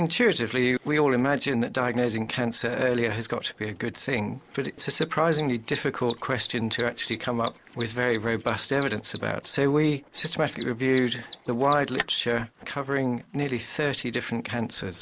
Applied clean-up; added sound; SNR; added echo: neural mask model Resemble Enhance denoiser.